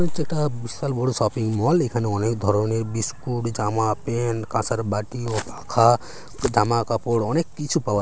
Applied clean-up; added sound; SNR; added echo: none; none; none; none.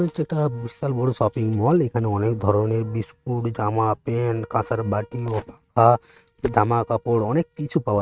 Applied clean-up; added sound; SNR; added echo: neural mask model RNNoise.